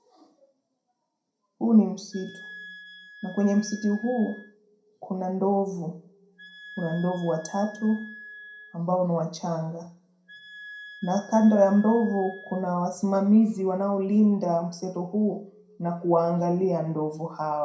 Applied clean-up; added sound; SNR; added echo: none; Wind instrument, woodwind instrument; 19 dB; reverberation time 0.5 s.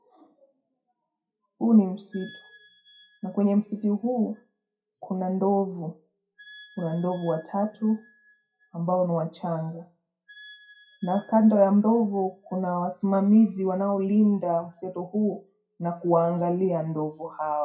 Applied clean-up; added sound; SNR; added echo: classical method WPE with log-MMSE.